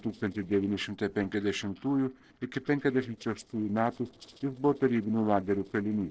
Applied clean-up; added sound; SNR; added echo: neural separator model SepFormer DNS4.